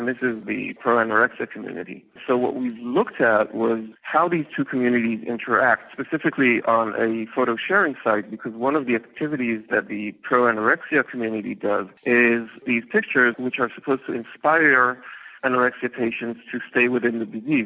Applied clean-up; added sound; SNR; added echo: none; none; none; none.